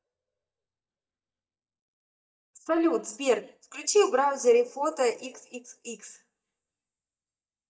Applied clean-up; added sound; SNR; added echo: neural mask model DeepFilterNet 3.